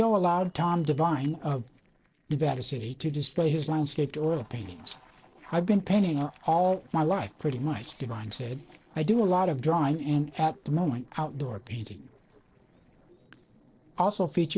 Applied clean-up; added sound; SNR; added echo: neural separator model SepFormer DNS4.